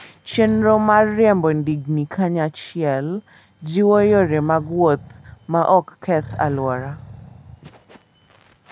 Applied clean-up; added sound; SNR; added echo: none; Animal; 17 dB; none.